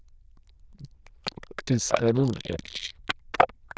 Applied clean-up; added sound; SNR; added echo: neural diffusion model UNIVERSE++.